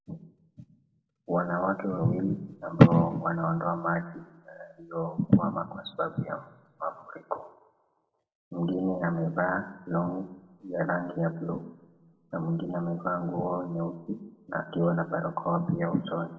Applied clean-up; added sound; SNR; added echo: none; none; none; reverberation time 0.7 s.